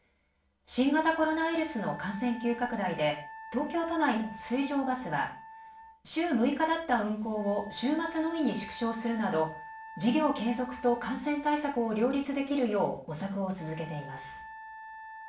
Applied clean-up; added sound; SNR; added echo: none; Wind instrument, woodwind instrument; 16 dB; reverberation time 0.4 s.